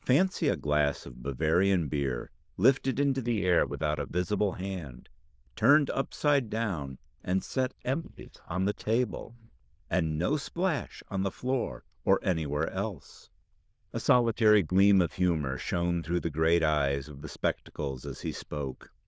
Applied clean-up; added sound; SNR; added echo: neural diffusion model UNIVERSE++.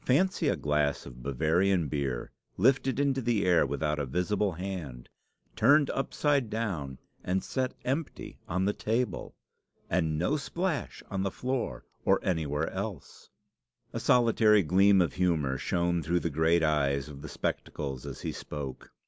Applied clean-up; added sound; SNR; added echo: none; none; none; none.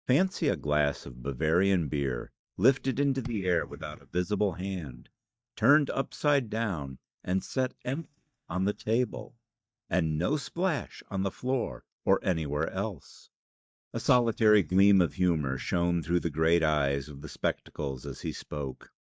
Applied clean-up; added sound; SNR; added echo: neural mask model DeepFilterNet 3.